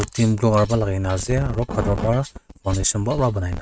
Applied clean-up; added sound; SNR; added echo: neural mask model RNNoise.